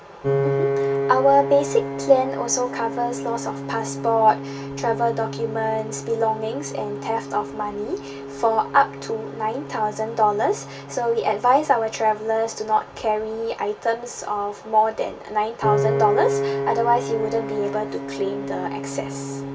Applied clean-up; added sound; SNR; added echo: none; Piano; 6 dB; reverberation time 0.2 s.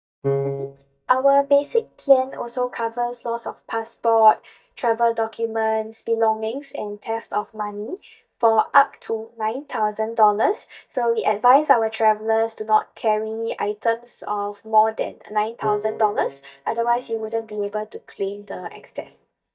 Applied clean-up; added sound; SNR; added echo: neural mask model DeepFilterNet 3.